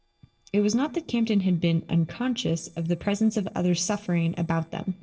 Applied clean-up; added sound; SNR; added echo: neural separator model SepFormer DNS4.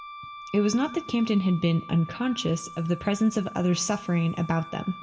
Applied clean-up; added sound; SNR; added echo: none; Wind instrument, woodwind instrument; 16 dB; reverberation time 1.1 s.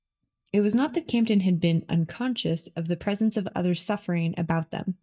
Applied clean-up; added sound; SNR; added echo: neural mask model DeepFilterNet 3.